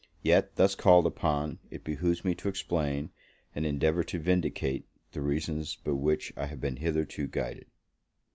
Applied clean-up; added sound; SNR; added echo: none; none; none; none.